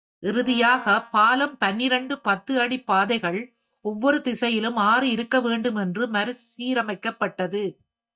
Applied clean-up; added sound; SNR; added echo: neural mask model DeepFilterNet 3.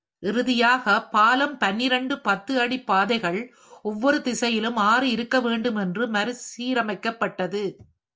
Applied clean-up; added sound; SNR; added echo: none; none; none; none.